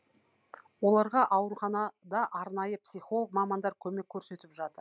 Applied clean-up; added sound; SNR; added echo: none; none; none; none.